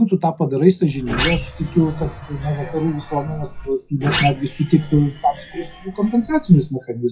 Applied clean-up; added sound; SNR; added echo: classical method WPE with log-MMSE.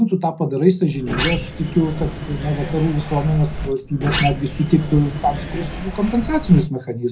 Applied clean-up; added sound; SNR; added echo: none; Sliding door; 7 dB; reverberation time 0.5 s.